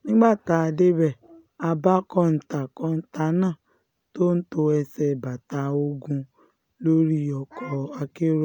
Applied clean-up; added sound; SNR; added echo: none; none; none; none.